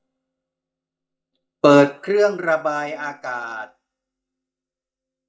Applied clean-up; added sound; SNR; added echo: neural mask model DeepFilterNet 3.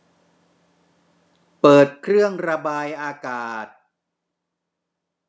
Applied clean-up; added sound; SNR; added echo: none; none; none; none.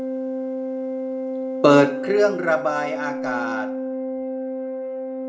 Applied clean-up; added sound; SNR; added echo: none; Organ; 4 dB; reverberation time 0.5 s.